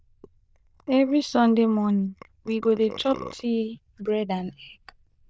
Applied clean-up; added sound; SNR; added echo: neural diffusion model UNIVERSE++.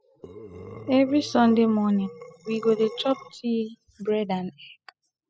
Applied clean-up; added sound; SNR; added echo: classical method spectral subtraction.